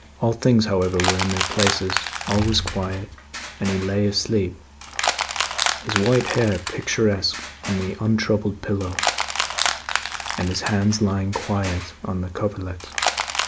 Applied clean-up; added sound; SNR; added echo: none; Crushing; 5 dB; none.